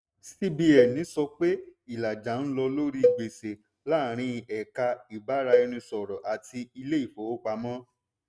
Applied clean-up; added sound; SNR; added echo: neural mask model RNNoise.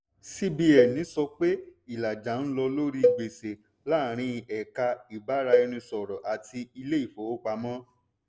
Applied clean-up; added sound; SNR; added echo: none; Cowbell; 1 dB; none.